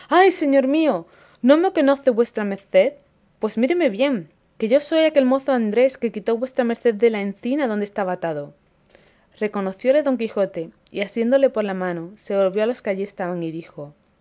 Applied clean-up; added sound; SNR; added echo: none; none; none; none.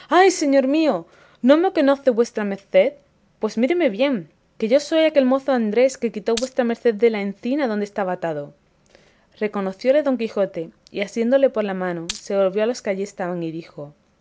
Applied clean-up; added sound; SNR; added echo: none; Glass; 14 dB; none.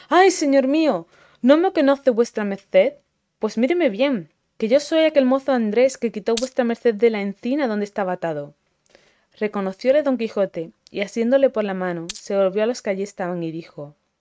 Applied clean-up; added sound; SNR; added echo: neural mask model RNNoise.